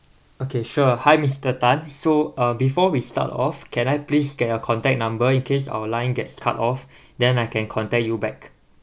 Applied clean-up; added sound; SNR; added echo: none; none; none; none.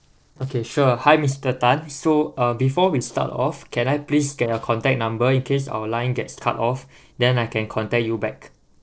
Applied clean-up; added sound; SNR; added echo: neural separator model SepFormer DNS4.